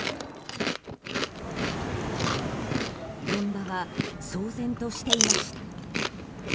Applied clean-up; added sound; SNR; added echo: none; Chewing, mastication; -1 dB; none.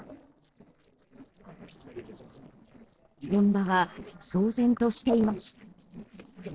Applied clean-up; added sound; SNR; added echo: neural separator model SepFormer DNS4.